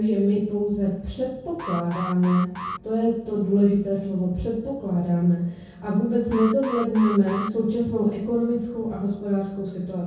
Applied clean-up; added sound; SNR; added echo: none; Alarm; 11 dB; reverberation time 0.5 s.